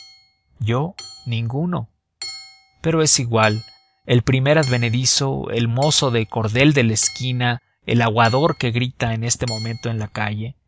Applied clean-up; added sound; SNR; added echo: none; Hammer / Chink, clink; 20 dB; none.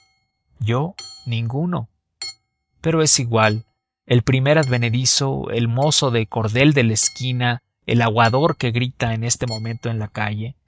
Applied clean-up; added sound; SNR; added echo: neural mask model RNNoise.